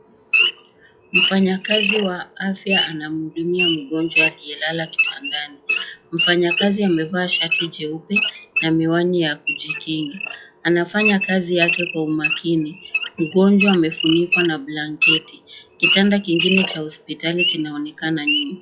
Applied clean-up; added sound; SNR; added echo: classical method log-MMSE.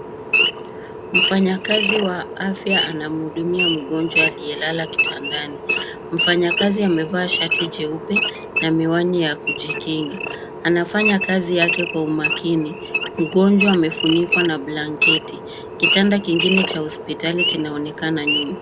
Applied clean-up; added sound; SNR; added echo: none; Idling / Wild animals; 2 dB; none.